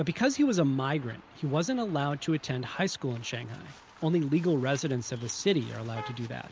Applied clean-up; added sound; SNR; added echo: none; none; none; none.